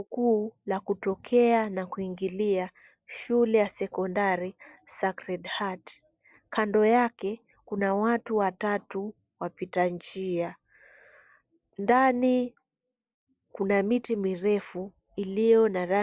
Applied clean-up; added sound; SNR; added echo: none; none; none; none.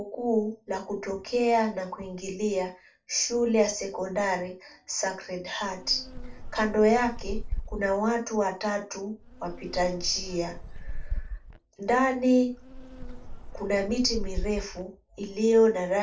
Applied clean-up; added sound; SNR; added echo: none; Insect; 7 dB; reverberation time 0.2 s.